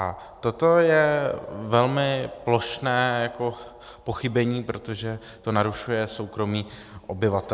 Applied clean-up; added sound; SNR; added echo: none; none; none; none.